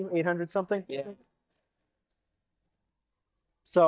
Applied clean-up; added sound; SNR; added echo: neural mask model DeepFilterNet 3.